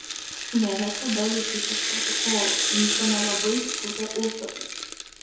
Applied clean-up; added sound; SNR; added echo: none; Rattle (instrument); -1 dB; reverberation time 2.3 s.